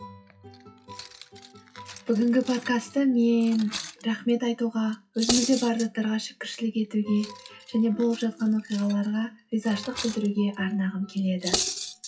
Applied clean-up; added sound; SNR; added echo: classical method WPE with log-MMSE.